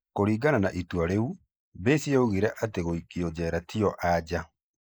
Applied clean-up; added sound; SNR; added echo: neural mask model Resemble Enhance denoiser.